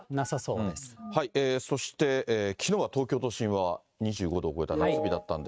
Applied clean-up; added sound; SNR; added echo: neural mask model RNNoise.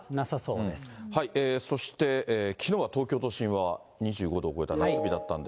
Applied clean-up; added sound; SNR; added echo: none; none; none; none.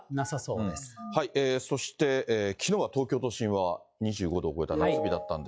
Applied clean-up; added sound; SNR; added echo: classical method log-MMSE.